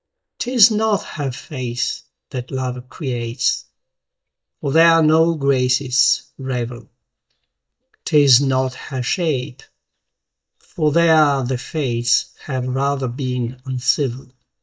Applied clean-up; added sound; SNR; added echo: neural mask model DeepFilterNet 3.